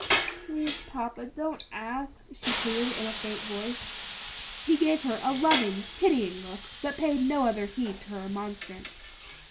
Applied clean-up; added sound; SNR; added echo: none; Hiss; 6 dB; none.